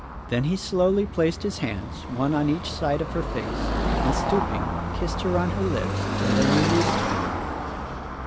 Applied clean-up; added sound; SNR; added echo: none; Car passing by / Traffic noise, roadway noise; 0 dB; none.